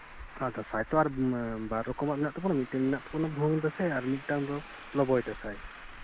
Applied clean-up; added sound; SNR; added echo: none; Traffic noise, roadway noise; 15 dB; none.